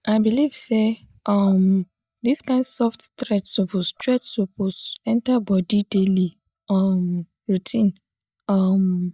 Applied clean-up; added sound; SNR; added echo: neural mask model DeepFilterNet 3.